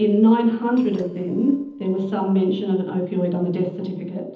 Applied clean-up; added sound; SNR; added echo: neural separator model SepFormer DNS4.